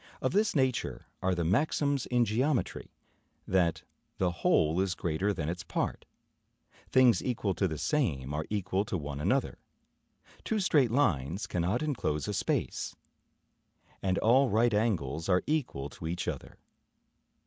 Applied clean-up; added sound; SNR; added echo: none; none; none; none.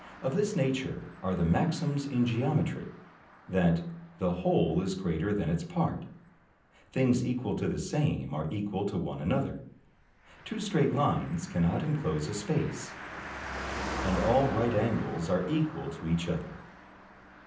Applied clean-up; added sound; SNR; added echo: none; Car passing by; 14 dB; reverberation time 0.6 s.